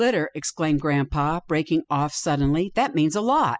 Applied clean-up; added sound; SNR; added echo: classical method spectral subtraction.